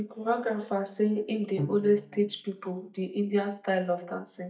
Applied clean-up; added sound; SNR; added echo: neural mask model DeepFilterNet 3.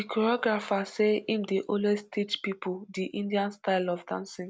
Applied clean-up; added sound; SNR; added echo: none; none; none; none.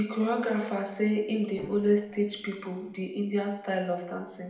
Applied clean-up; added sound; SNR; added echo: neural separator model SepFormer DNS4.